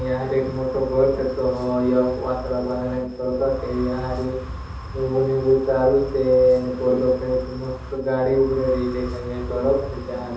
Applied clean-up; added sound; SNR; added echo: none; Wind; 12 dB; reverberation time 0.8 s.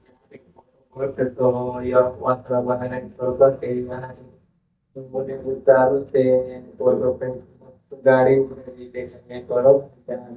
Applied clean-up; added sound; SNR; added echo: neural mask model DeepFilterNet 3.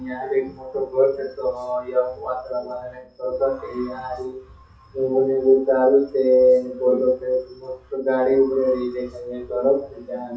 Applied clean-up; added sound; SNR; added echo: classical method WPE with log-MMSE.